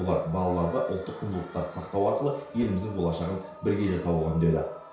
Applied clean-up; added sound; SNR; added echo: none; Whoosh, swoosh, swish; 18 dB; reverberation time 0.6 s.